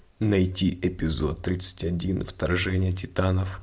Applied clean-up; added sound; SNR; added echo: none; none; none; none.